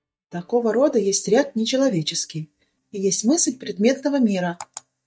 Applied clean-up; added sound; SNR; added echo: neural mask model DeepFilterNet 3.